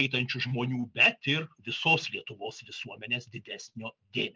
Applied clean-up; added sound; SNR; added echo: none; none; none; none.